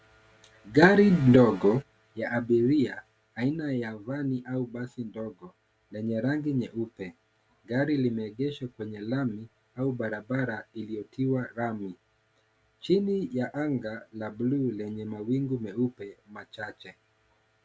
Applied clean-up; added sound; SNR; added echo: none; none; none; none.